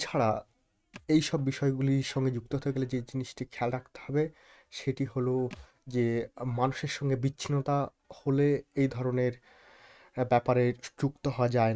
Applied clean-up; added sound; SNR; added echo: neural mask model RNNoise.